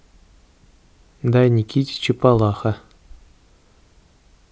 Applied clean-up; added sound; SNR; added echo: none; none; none; none.